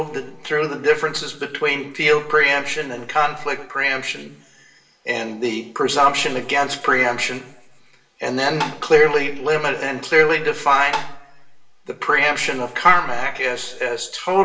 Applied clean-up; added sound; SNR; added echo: none; Tap; 7 dB; reverberation time 0.6 s.